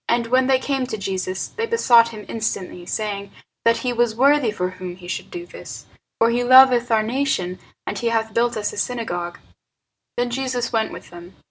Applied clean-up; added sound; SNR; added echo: none; none; none; none.